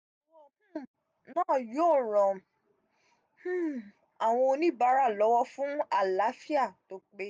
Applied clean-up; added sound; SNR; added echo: none; none; none; none.